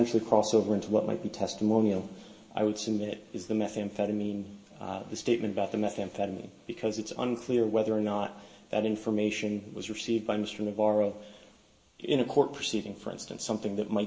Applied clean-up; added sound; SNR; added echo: none; none; none; reverberation time 0.7 s.